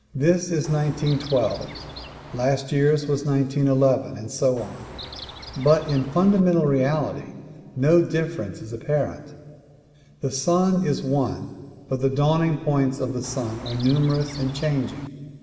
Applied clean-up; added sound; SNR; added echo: none; Chirp, tweet; 16 dB; reverberation time 2.6 s.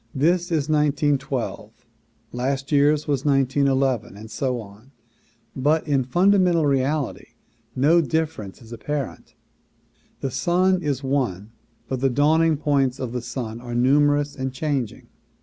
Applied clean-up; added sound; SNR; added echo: none; none; none; none.